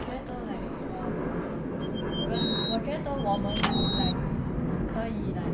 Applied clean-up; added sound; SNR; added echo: none; Bird vocalization, bird call, bird song + Thump, thud / Bicycle; 7 dB; none.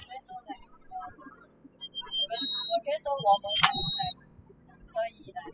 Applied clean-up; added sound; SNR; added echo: classical method spectral subtraction.